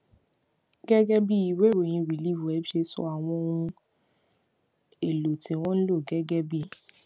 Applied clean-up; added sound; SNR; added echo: none; none; none; none.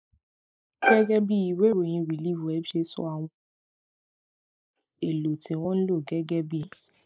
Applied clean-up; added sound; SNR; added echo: neural mask model Resemble Enhance denoiser.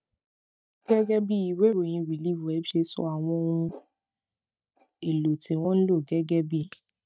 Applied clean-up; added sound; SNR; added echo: neural mask model DeepFilterNet 3.